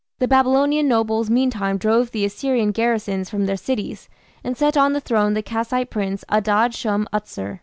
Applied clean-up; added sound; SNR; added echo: none; none; none; none.